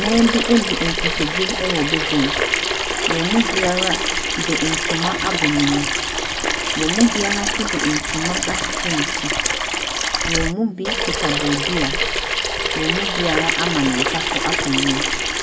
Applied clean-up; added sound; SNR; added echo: none; Sink (filling or washing) / Water tap, faucet; -2 dB; reverberation time 0.7 s.